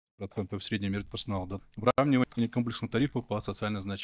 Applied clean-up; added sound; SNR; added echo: neural mask model DeepFilterNet 3.